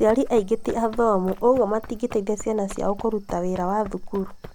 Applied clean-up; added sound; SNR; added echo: none; Run; 12 dB; none.